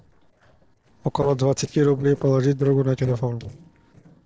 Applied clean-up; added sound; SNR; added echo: neural separator model SepFormer DNS4.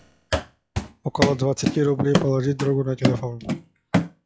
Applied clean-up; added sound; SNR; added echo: classical method log-MMSE.